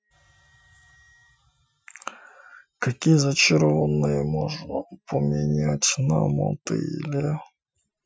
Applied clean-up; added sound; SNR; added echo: classical method Wiener filter.